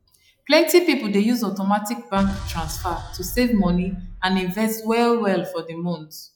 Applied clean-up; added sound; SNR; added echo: classical method log-MMSE.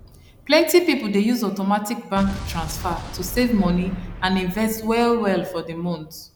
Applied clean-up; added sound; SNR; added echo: none; Explosion; 14 dB; none.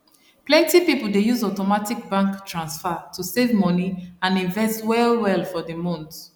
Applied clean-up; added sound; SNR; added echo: none; none; none; none.